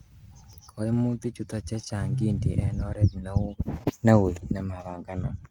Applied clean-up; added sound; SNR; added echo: neural mask model RNNoise.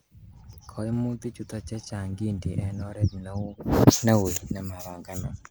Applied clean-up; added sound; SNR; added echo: neural mask model Resemble Enhance denoiser.